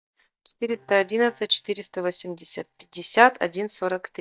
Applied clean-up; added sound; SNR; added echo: neural mask model DeepFilterNet 3.